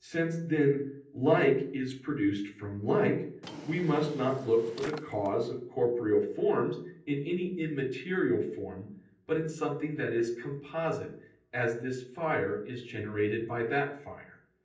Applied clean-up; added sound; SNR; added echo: none; Drawer open or close; 16 dB; reverberation time 0.6 s.